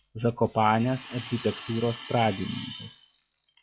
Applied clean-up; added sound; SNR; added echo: classical method log-MMSE.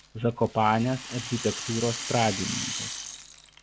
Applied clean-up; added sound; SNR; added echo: none; Rattle; 8 dB; none.